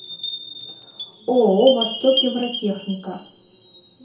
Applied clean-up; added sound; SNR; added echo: none; Chime; 2 dB; reverberation time 0.5 s.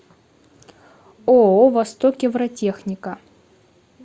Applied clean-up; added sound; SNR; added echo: none; none; none; none.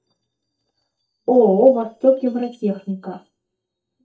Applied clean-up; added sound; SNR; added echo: neural mask model DeepFilterNet 3.